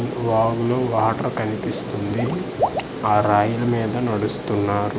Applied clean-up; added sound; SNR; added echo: none; Water / Liquid; 11 dB; none.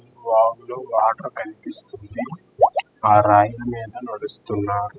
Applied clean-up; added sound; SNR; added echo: classical method spectral subtraction.